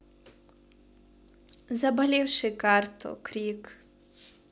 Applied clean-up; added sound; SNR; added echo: none; none; none; none.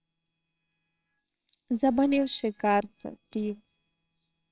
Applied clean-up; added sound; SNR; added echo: neural separator model SepFormer WHAMR!.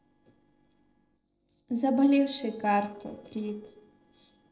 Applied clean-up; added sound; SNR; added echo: neural separator model SepFormer DNS4.